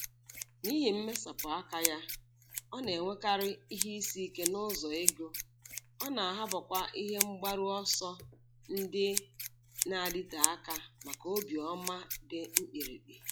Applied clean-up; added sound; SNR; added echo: classical method log-MMSE.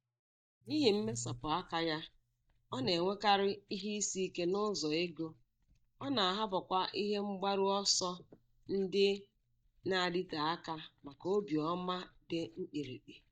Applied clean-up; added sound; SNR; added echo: neural mask model DeepFilterNet 3.